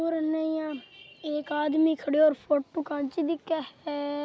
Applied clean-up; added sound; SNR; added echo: none; none; none; none.